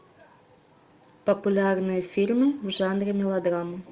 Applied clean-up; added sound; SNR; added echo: none; none; none; none.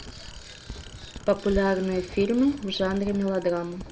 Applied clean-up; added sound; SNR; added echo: none; Bicycle + Writing; 13 dB; none.